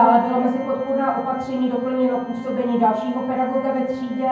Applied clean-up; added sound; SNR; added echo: none; Organ; 14 dB; reverberation time 0.9 s.